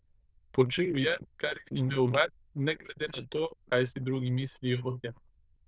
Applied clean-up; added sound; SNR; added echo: neural diffusion model UNIVERSE++.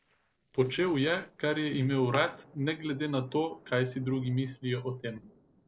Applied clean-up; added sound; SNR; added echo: neural separator model SepFormer DNS4.